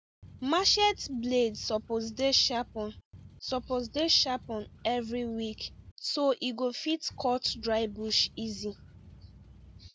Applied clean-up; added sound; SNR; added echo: none; Boat, Water vehicle; 19 dB; none.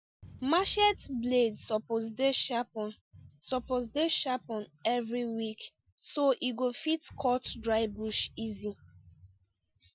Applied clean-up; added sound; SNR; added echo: classical method Wiener filter.